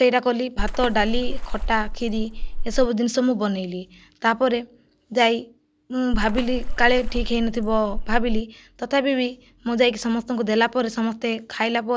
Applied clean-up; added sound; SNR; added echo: none; Water / Splash, splatter; 0 dB; none.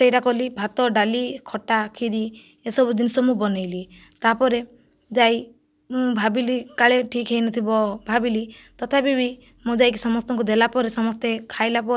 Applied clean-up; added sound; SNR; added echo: none; none; none; none.